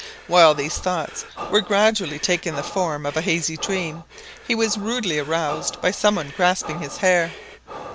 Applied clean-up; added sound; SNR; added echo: none; Breathing; 15 dB; none.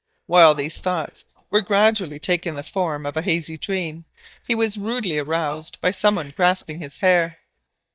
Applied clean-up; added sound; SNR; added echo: neural mask model DeepFilterNet 3.